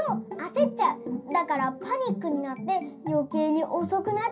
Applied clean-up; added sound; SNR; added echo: none; none; none; reverberation time 0.3 s.